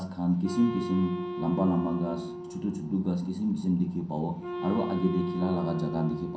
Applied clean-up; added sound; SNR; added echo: none; Wind instrument, woodwind instrument; 8 dB; reverberation time 0.6 s.